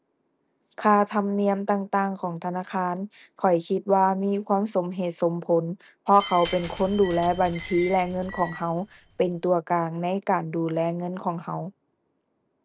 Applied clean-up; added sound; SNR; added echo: none; Glass; 2 dB; none.